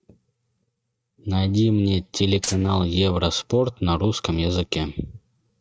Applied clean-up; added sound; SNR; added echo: neural mask model RNNoise.